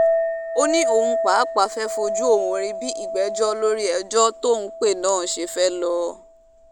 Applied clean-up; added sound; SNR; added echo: none; Chink, clink; 3 dB; none.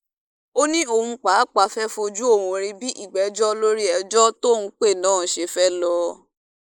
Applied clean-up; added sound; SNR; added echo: neural mask model Resemble Enhance denoiser.